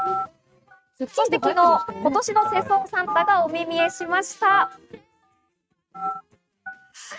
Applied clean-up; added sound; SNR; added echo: neural mask model RNNoise.